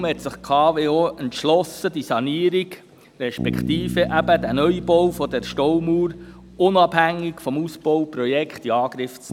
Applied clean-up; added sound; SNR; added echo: none; Bass guitar; 13 dB; none.